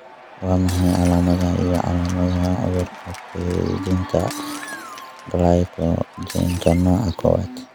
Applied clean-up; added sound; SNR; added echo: none; Applause / Cheering + Shatter; 16 dB; none.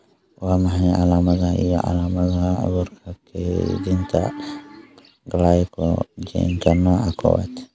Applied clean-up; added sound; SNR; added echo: none; none; none; none.